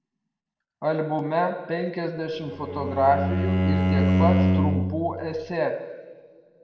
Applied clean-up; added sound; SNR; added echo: none; Bowed string instrument; -4 dB; reverberation time 1.5 s.